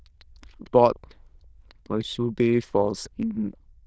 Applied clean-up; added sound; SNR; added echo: neural diffusion model UNIVERSE++.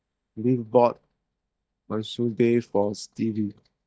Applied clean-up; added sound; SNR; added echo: neural mask model DeepFilterNet 3.